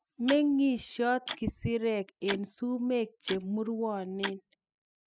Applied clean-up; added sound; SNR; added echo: classical method spectral subtraction.